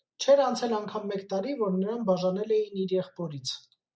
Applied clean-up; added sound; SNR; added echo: none; none; none; none.